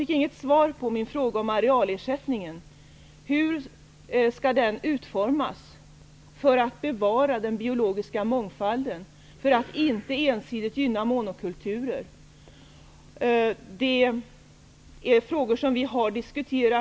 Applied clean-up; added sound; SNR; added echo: none; none; none; none.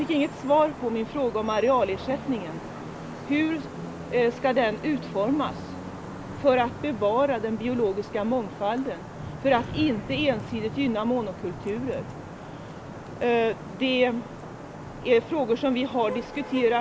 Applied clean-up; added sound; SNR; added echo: none; Traffic noise, roadway noise / Vehicle horn, car horn, honking; 11 dB; none.